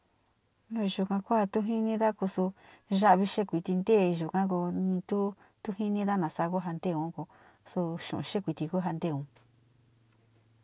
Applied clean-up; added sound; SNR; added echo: none; none; none; none.